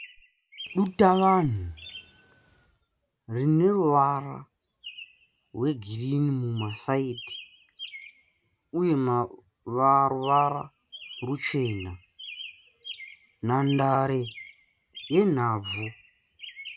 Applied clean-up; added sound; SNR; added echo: none; Chirp, tweet; 18 dB; none.